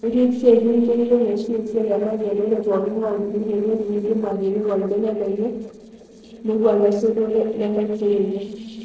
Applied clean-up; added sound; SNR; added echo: neural separator model SepFormer DNS4.